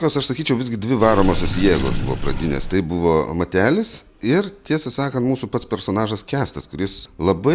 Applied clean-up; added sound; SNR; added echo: none; Sink (filling or washing) / Water; 8 dB; none.